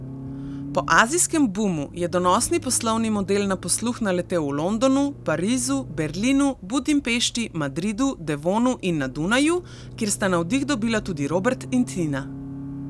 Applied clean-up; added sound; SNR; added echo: none; Accelerating, revving, vroom; 14 dB; none.